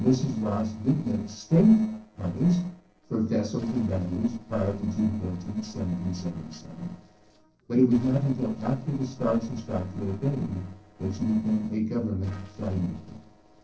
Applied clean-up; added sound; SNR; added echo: neural separator model SepFormer DNS4.